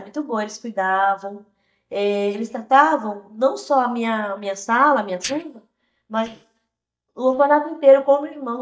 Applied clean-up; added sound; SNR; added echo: neural mask model DeepFilterNet 3.